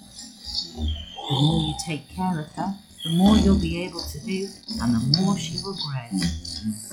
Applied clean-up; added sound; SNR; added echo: classical method log-MMSE.